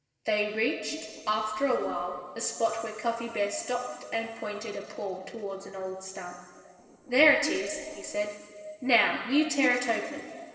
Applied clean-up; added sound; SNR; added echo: neural separator model SepFormer DNS4.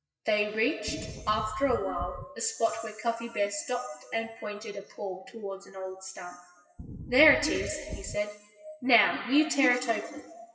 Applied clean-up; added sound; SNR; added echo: classical method WPE with log-MMSE.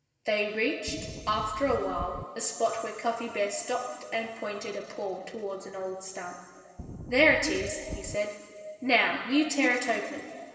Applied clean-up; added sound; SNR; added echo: none; Wind; 11 dB; reverberation time 2.5 s.